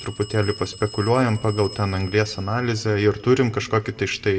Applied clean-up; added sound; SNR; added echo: none; Telephone; 20 dB; reverberation time 0.7 s.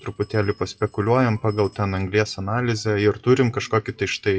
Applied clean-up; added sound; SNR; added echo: classical method WPE with log-MMSE.